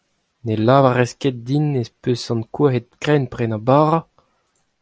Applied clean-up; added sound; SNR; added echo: none; none; none; none.